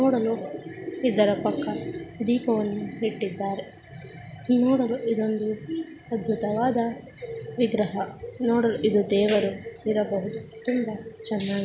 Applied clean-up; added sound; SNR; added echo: none; none; none; none.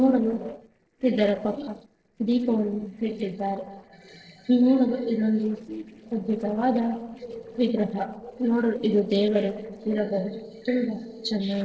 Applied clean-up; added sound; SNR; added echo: neural separator model SepFormer DNS4.